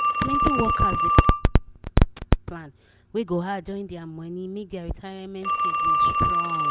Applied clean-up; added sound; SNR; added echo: none; Telephone; 1 dB; none.